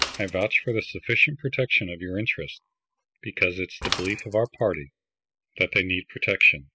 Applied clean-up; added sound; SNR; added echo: classical method spectral subtraction.